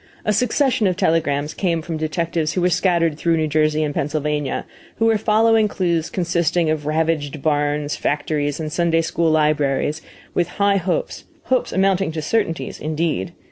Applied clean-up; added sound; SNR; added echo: none; none; none; none.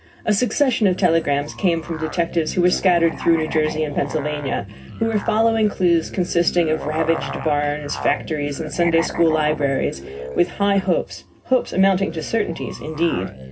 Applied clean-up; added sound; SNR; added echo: none; Musical instrument; 12 dB; reverberation time 0.4 s.